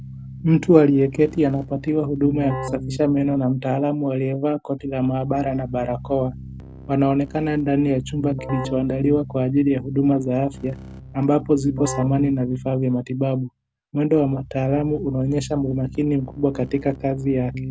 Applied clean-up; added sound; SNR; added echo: none; Keyboard (musical); 13 dB; none.